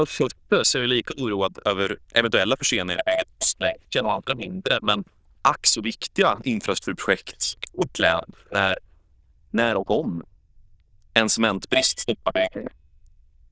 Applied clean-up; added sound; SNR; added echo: neural diffusion model UNIVERSE++.